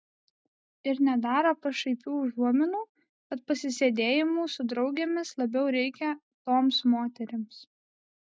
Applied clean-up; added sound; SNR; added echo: none; none; none; none.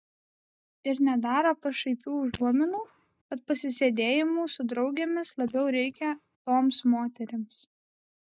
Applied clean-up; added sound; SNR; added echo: neural mask model DeepFilterNet 3.